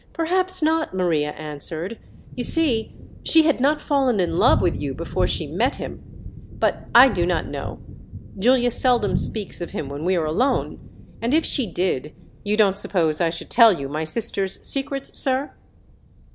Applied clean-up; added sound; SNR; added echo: none; Thunder; 12 dB; none.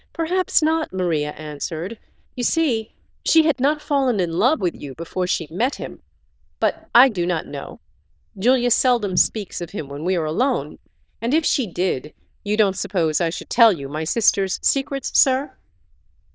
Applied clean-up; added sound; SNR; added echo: neural diffusion model UNIVERSE++.